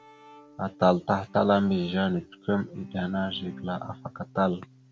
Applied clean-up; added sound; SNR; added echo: none; Bowed string instrument; 20 dB; none.